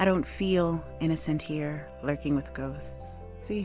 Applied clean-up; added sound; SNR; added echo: none; none; none; none.